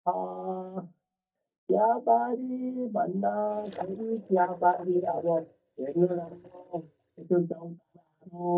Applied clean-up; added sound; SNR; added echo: neural mask model DeepFilterNet 3.